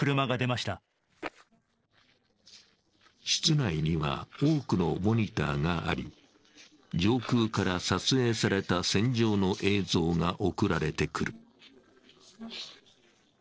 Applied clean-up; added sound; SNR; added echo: neural separator model SepFormer DNS4.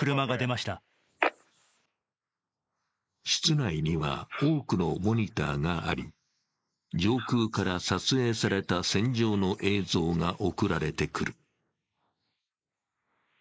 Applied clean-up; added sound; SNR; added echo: neural mask model Resemble Enhance denoiser.